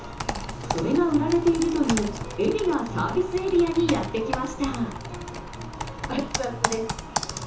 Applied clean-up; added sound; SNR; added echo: none; Computer keyboard; 7 dB; reverberation time 0.7 s.